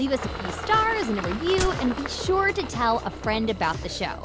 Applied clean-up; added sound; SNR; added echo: none; Gunshot, gunfire + Engine; 9 dB; none.